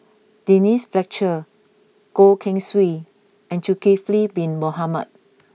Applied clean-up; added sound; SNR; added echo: none; none; none; none.